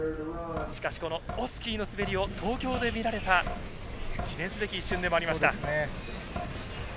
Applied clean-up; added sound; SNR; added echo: none; Drip / Sink (filling or washing); 6 dB; none.